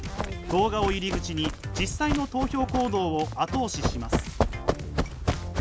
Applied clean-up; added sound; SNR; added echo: none; Run; 3 dB; none.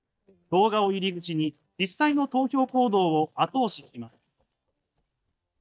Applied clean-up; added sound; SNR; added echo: neural mask model DeepFilterNet 3.